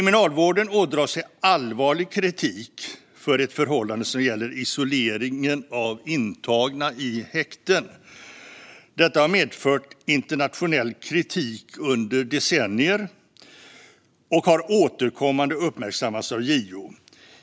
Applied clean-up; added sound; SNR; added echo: none; none; none; none.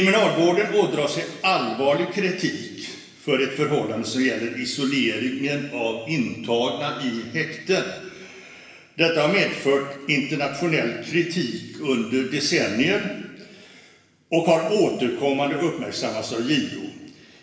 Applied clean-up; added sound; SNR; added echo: none; none; none; reverberation time 1.2 s.